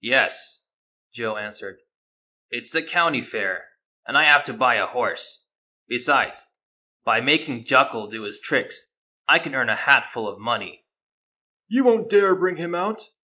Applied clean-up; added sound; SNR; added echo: neural mask model Resemble Enhance denoiser.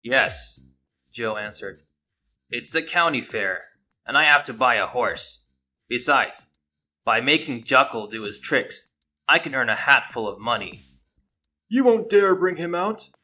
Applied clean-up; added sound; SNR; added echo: neural mask model DeepFilterNet 3.